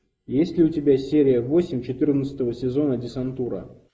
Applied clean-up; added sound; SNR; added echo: neural mask model Resemble Enhance denoiser.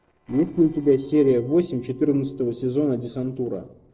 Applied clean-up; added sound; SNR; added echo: neural separator model SepFormer DNS4.